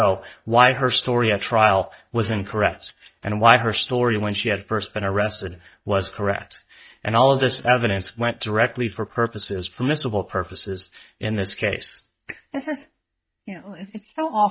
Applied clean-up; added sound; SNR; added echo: neural mask model DeepFilterNet 3.